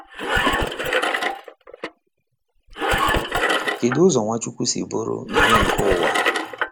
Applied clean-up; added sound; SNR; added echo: none; Engine; -3 dB; none.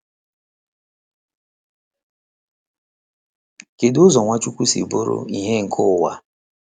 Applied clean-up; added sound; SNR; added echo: none; none; none; none.